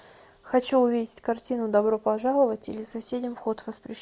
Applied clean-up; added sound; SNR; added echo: none; none; none; none.